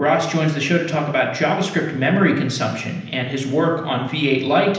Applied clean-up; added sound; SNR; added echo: none; none; none; reverberation time 0.9 s.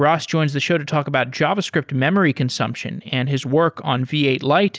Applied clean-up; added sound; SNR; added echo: none; none; none; none.